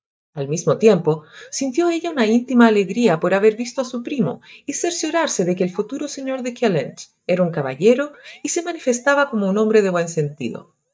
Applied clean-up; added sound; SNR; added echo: neural mask model DeepFilterNet 3.